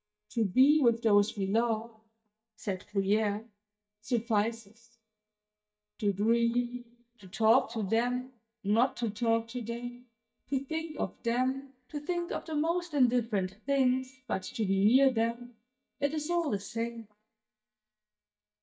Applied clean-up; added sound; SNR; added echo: neural mask model DeepFilterNet 3.